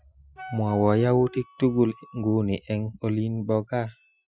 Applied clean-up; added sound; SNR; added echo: classical method Wiener filter.